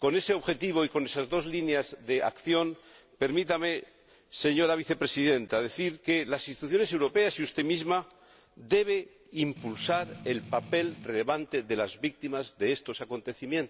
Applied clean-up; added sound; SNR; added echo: none; Strum; 15 dB; none.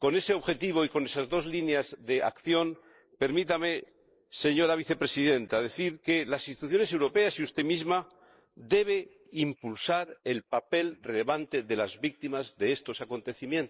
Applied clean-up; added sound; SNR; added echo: neural mask model Resemble Enhance denoiser.